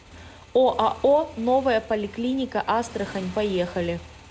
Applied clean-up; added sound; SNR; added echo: none; Motorcycle; 19 dB; none.